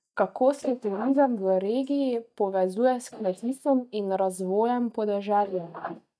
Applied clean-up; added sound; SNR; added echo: neural mask model DeepFilterNet 3.